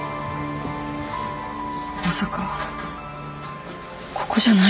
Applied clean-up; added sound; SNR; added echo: none; none; none; none.